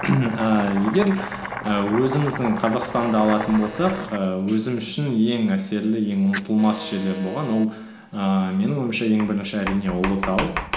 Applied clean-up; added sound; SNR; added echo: none; Domestic sounds, home sounds + Alarm; 11 dB; none.